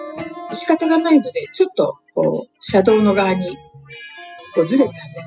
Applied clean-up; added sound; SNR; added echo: classical method spectral subtraction.